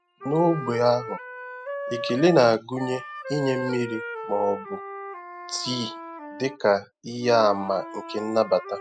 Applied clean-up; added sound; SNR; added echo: classical method spectral subtraction.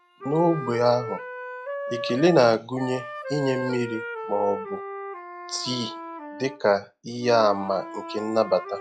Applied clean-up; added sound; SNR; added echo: classical method log-MMSE.